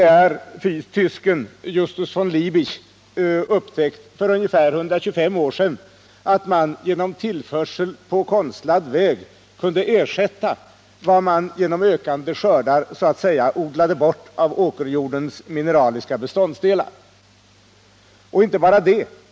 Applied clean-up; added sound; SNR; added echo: none; none; none; none.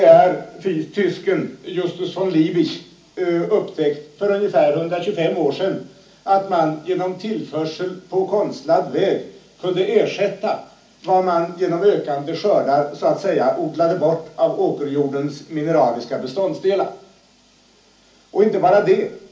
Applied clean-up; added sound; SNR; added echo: none; none; none; reverberation time 0.4 s.